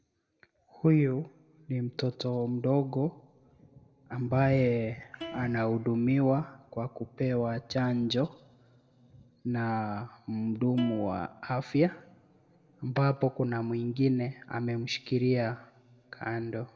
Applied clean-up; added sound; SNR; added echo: none; Plucked string instrument; 20 dB; reverberation time 1.1 s.